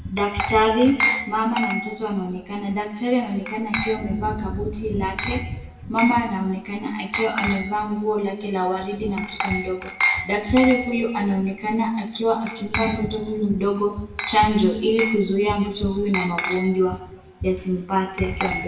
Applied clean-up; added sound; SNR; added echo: none; Glass; 8 dB; reverberation time 0.9 s.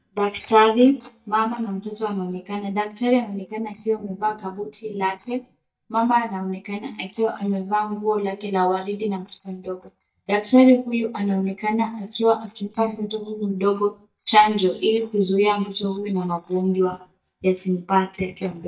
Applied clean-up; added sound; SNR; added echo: neural mask model DeepFilterNet 3.